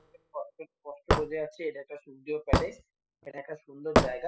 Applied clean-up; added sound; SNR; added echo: classical method spectral subtraction.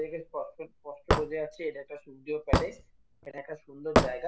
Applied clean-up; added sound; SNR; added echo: none; Hammer / Wood; -5 dB; none.